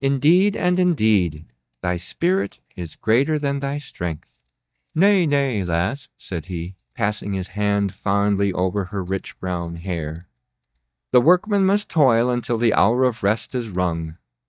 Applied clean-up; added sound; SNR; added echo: neural mask model DeepFilterNet 3.